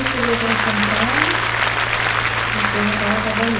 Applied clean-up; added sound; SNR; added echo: none; Applause; -5 dB; none.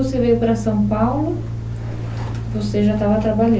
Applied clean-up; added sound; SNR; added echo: none; none; none; none.